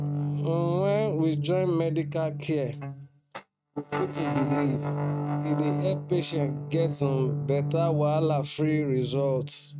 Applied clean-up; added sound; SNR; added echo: neural mask model RNNoise.